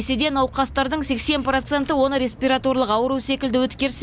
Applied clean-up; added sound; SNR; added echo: none; Bird; 17 dB; none.